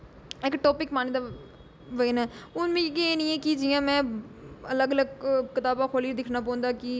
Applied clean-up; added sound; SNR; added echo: none; none; none; none.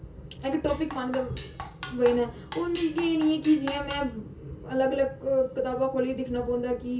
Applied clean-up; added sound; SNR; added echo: none; Drum kit; 14 dB; reverberation time 0.2 s.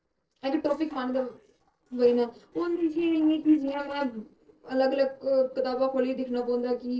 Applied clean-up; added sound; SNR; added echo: neural separator model SepFormer DNS4.